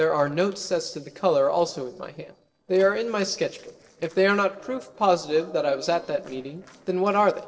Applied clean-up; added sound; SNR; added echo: neural separator model SepFormer DNS4.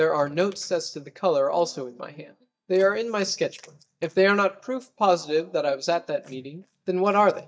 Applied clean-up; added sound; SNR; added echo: neural mask model DeepFilterNet 3.